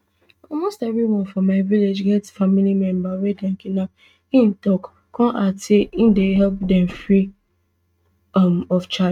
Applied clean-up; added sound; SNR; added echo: neural mask model RNNoise.